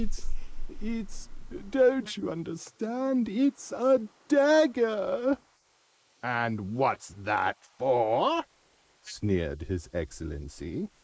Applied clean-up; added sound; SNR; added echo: neural mask model Resemble Enhance denoiser.